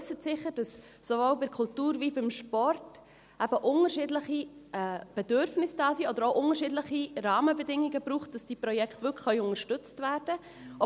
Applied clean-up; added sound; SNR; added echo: none; none; none; none.